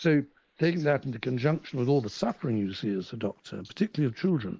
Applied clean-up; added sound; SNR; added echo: neural mask model Resemble Enhance denoiser.